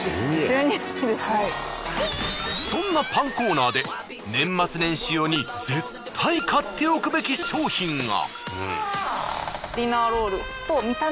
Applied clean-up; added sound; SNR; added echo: none; Keys jangling; 12 dB; none.